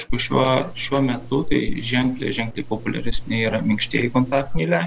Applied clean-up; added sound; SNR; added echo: neural separator model SepFormer DNS4.